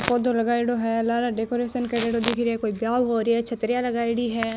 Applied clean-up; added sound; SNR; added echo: none; none; none; none.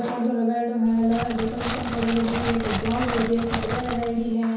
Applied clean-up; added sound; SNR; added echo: none; Crackle; 6 dB; reverberation time 0.7 s.